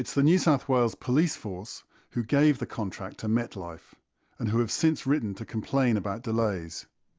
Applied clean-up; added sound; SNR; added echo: none; none; none; none.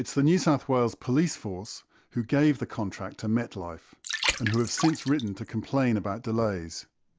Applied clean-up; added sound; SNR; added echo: none; Water; 9 dB; none.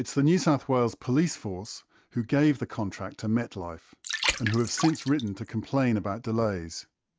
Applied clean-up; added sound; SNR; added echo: neural mask model RNNoise.